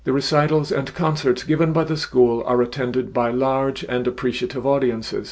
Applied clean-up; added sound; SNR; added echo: none; none; none; none.